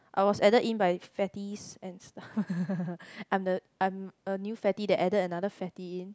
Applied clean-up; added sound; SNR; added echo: none; none; none; none.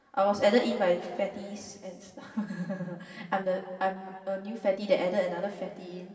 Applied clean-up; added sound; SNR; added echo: none; none; none; reverberation time 2.2 s.